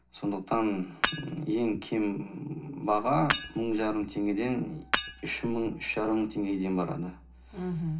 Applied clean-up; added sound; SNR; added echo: none; Shatter / Hammer; 6 dB; reverberation time 0.3 s.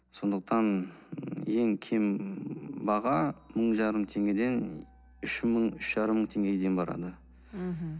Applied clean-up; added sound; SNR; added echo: none; none; none; none.